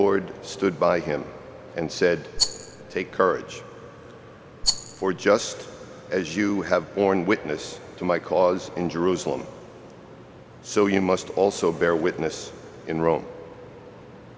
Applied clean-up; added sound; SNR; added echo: none; Rattle; 3 dB; none.